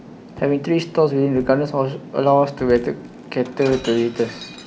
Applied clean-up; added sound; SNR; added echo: none; Shatter; 20 dB; none.